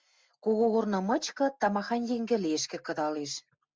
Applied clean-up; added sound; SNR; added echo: none; none; none; none.